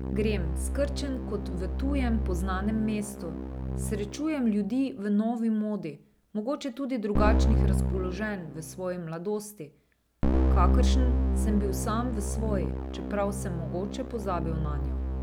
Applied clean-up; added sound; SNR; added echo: none; Keyboard (musical); -3 dB; none.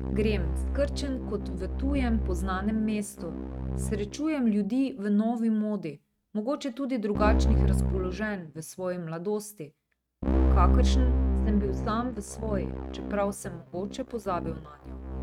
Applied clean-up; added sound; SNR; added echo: neural mask model RNNoise.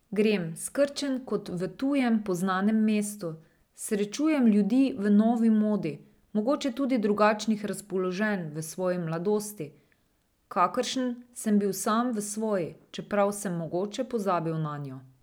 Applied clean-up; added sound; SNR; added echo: none; none; none; none.